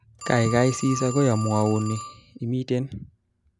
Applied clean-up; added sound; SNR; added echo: none; Telephone; 13 dB; none.